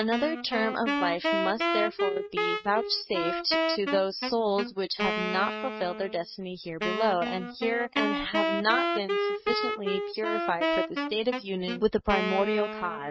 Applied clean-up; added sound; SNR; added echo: neural mask model RNNoise.